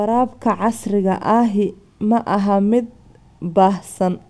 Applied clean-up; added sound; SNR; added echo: none; none; none; none.